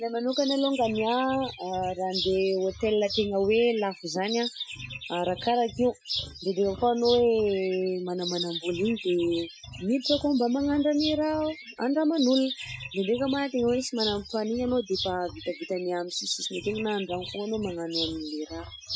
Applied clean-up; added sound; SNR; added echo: classical method Wiener filter.